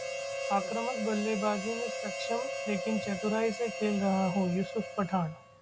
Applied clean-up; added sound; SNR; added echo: none; Harmonica; 6 dB; none.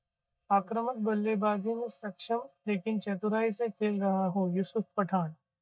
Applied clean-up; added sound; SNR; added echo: neural mask model DeepFilterNet 3.